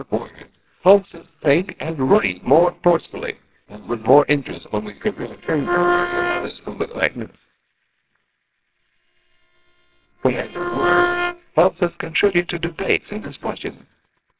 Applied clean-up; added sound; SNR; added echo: neural separator model SepFormer WHAMR!.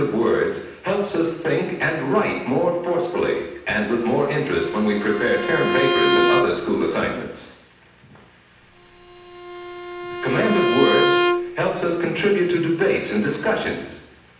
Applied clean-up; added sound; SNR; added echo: none; Bowed string instrument; 2 dB; reverberation time 0.9 s.